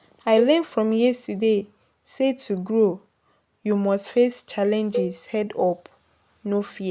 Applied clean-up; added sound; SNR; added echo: none; Cowbell; 11 dB; none.